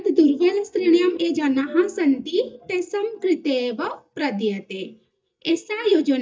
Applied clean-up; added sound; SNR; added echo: neural mask model DeepFilterNet 3.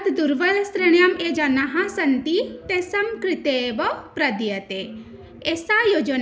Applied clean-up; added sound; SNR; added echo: none; none; none; none.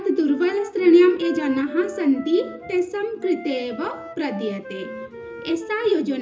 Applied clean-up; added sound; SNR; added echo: none; Wind instrument, woodwind instrument; 15 dB; reverberation time 0.2 s.